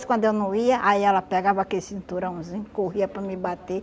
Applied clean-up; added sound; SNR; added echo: none; none; none; none.